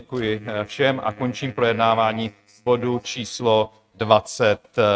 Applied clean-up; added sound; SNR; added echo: neural mask model RNNoise.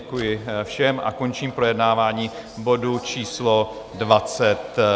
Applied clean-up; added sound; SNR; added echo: none; none; none; none.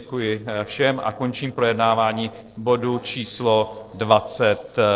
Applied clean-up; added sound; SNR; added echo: neural separator model SepFormer DNS4.